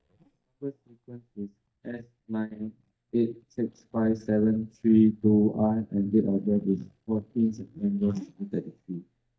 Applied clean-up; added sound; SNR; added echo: neural mask model DeepFilterNet 3.